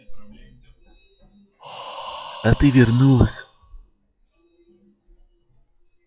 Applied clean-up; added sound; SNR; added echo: classical method log-MMSE.